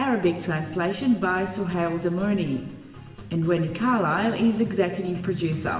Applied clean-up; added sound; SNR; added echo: none; none; none; reverberation time 1.1 s.